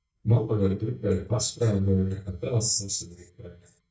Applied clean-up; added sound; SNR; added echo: neural mask model DeepFilterNet 3.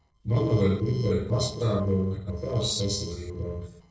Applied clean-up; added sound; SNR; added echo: neural separator model SepFormer DNS4.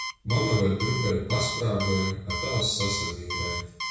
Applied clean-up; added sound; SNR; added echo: none; Alarm; 6 dB; reverberation time 0.6 s.